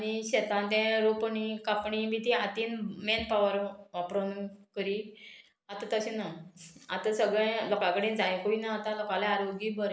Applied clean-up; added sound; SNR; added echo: none; none; none; none.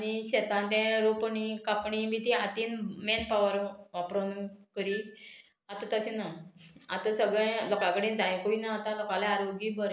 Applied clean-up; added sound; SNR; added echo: none; Wind instrument, woodwind instrument; 20 dB; none.